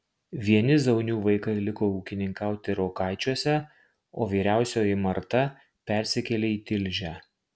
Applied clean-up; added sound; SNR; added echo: none; none; none; none.